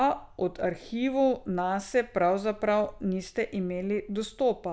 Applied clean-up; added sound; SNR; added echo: none; none; none; none.